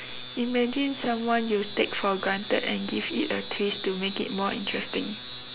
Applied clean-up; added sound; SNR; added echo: none; none; none; none.